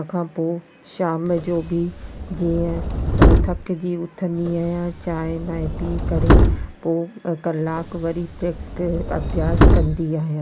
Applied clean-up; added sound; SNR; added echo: none; Subway, metro, underground; -4 dB; none.